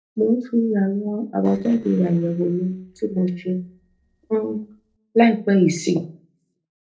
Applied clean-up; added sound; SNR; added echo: neural separator model SepFormer DNS4.